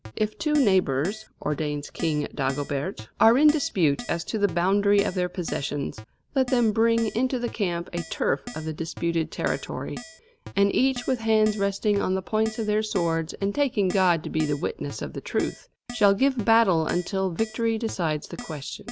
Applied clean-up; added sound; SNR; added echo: none; Keyboard (musical); 17 dB; none.